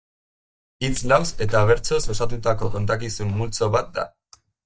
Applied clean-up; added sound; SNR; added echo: neural mask model DeepFilterNet 3.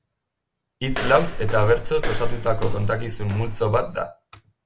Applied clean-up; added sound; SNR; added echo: none; Walk, footsteps; 0 dB; none.